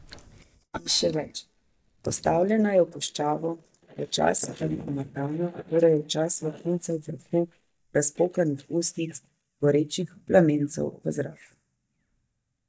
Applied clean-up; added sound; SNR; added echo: neural mask model DeepFilterNet 3.